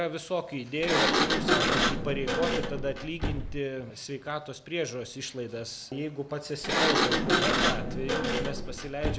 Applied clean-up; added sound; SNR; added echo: none; Sliding door; -4 dB; none.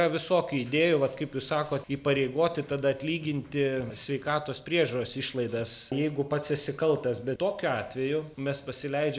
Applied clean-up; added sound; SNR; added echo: none; none; none; none.